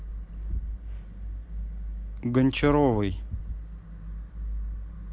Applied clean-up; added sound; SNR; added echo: none; none; none; none.